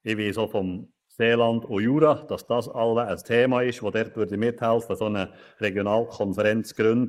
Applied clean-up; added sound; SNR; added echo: neural mask model Resemble Enhance denoiser.